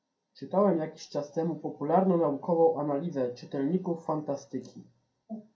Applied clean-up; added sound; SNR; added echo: none; none; none; reverberation time 0.2 s.